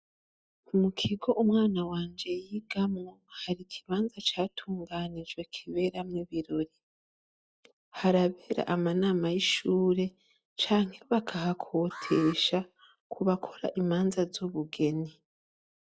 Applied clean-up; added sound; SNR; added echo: classical method log-MMSE.